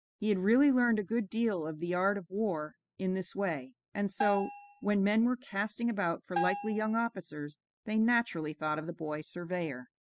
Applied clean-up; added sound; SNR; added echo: classical method spectral subtraction.